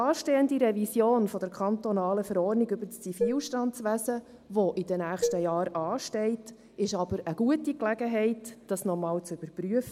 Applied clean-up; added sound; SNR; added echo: none; Dishes, pots, and pans; 6 dB; none.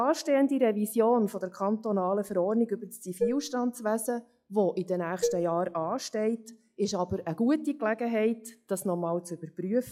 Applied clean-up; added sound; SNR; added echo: classical method log-MMSE.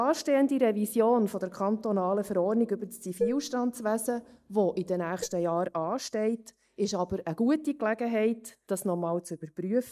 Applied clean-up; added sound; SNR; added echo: neural mask model DeepFilterNet 3.